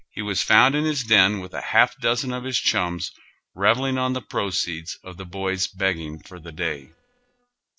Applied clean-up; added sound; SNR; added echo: neural separator model SepFormer DNS4.